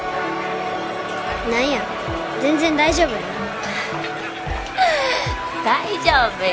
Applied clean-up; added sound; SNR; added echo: none; Crowd; 6 dB; none.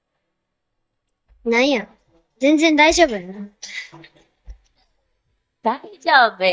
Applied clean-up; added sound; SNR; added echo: neural mask model DeepFilterNet 3.